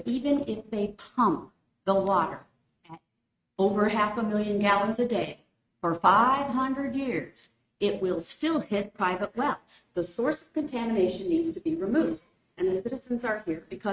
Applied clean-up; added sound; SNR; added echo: neural mask model RNNoise.